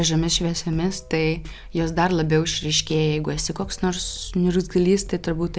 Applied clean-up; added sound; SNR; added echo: none; none; none; none.